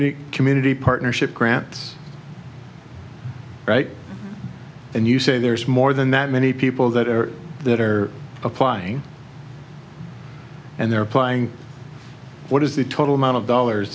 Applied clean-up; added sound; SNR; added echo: none; none; none; none.